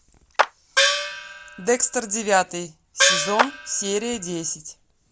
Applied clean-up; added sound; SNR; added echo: none; Clapping + Gong; -2 dB; none.